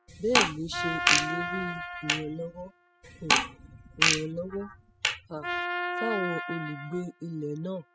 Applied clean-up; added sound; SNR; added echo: classical method spectral subtraction.